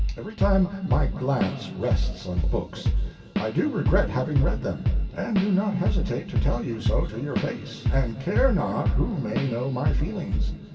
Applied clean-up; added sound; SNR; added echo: none; Drum / Drum kit; -1 dB; reverberation time 2.4 s.